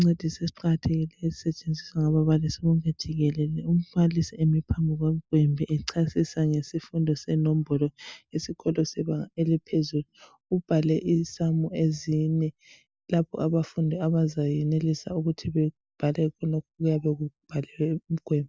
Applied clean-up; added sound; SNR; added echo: none; none; none; none.